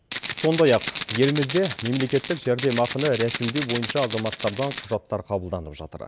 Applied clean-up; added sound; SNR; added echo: none; Rattle (instrument); 0 dB; none.